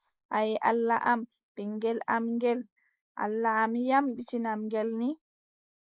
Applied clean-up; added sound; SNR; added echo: neural mask model Resemble Enhance denoiser.